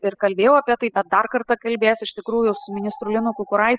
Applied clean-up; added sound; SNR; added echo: classical method spectral subtraction.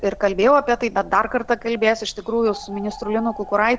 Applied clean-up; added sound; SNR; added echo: none; Bird; 19 dB; none.